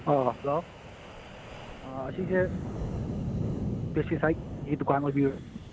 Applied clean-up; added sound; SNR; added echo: none; Wind; 5 dB; none.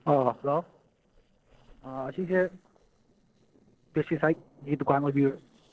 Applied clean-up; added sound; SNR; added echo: neural separator model SepFormer DNS4.